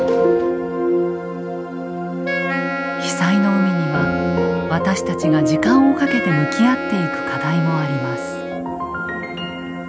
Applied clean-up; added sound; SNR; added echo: none; Wind instrument, woodwind instrument; 7 dB; none.